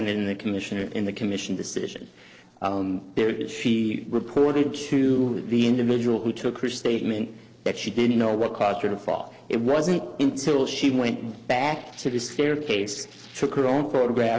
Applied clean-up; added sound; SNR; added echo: neural separator model SepFormer DNS4.